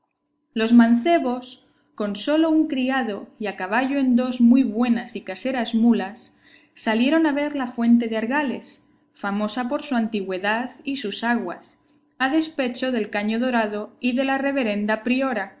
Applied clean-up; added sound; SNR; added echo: none; none; none; none.